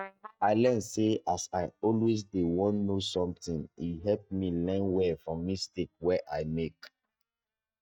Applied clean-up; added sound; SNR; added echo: neural mask model DeepFilterNet 3.